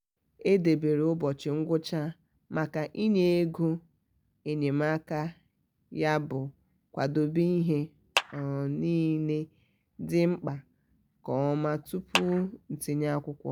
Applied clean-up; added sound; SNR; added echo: none; Clapping; 6 dB; none.